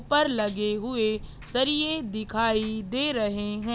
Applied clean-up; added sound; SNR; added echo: none; Engine; 20 dB; none.